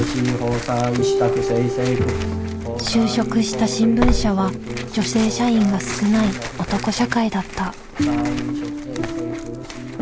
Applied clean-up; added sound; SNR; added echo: none; Tearing; 9 dB; none.